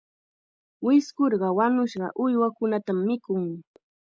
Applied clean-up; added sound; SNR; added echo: none; none; none; none.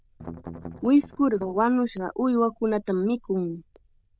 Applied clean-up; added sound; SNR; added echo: neural diffusion model UNIVERSE++.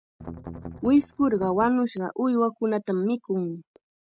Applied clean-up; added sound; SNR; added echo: neural mask model RNNoise.